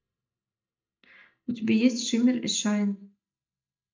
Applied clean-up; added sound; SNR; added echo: neural mask model DeepFilterNet 3.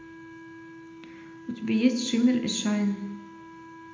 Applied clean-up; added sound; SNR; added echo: none; Wind instrument, woodwind instrument; 17 dB; reverberation time 0.8 s.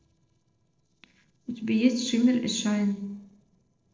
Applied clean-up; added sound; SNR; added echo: neural separator model SepFormer DNS4.